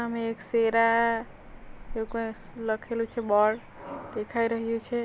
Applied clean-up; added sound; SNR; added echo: none; Cricket / Motor vehicle (road); 17 dB; none.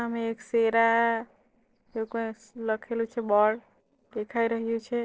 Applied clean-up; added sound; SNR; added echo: neural separator model SepFormer DNS4.